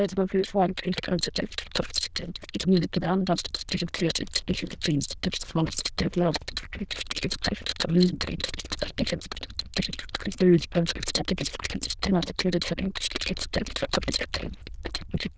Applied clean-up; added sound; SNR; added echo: neural diffusion model UNIVERSE++.